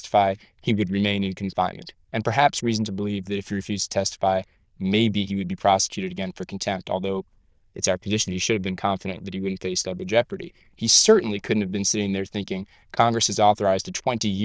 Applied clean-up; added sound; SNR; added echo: neural diffusion model UNIVERSE++.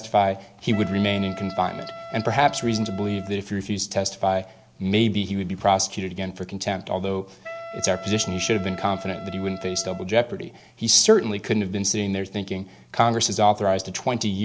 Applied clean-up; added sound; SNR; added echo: none; Wind instrument, woodwind instrument; 14 dB; none.